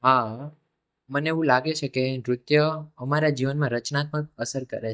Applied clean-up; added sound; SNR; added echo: neural mask model DeepFilterNet 3.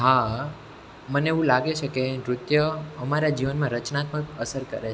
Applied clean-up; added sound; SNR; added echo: none; none; none; none.